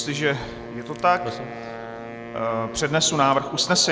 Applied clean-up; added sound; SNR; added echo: none; Wind instrument, woodwind instrument; 13 dB; none.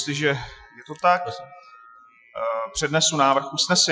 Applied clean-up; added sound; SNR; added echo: classical method Wiener filter.